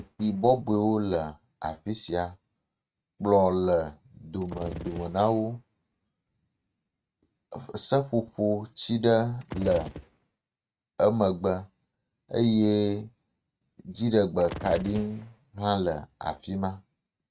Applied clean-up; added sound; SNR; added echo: neural mask model RNNoise.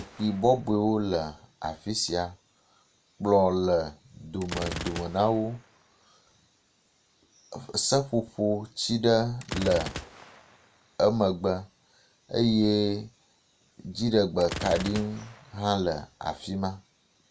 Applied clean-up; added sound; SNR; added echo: none; Gunshot, gunfire; 15 dB; none.